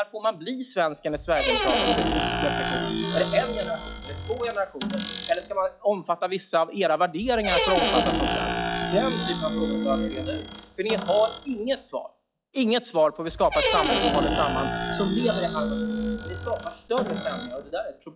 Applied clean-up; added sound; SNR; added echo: classical method log-MMSE.